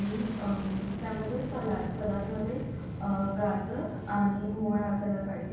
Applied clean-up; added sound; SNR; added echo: none; Fixed-wing aircraft, airplane; 6 dB; reverberation time 0.6 s.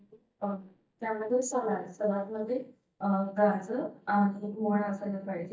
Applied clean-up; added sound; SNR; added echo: neural mask model DeepFilterNet 3.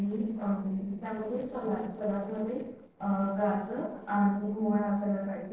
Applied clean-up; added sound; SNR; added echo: neural separator model SepFormer DNS4.